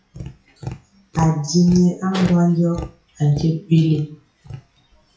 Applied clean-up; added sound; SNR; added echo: classical method WPE with log-MMSE.